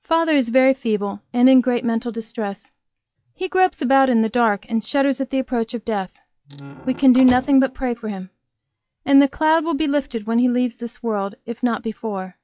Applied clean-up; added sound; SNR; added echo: classical method log-MMSE.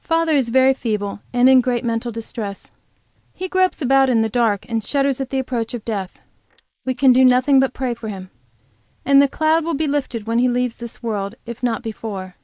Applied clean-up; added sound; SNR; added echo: neural mask model Resemble Enhance denoiser.